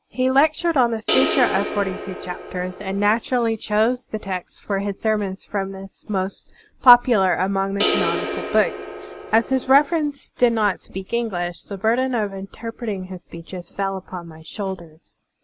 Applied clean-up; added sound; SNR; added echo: none; Crash cymbal; 4 dB; none.